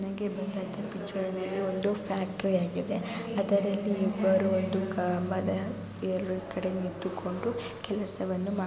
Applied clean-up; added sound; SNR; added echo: none; none; none; none.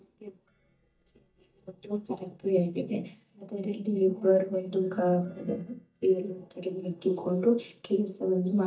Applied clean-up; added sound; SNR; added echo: neural mask model DeepFilterNet 3.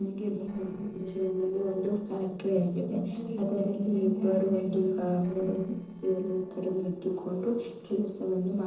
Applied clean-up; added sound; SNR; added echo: neural separator model SepFormer DNS4.